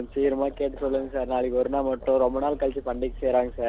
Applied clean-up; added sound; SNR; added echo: none; Livestock, farm animals, working animals; 16 dB; none.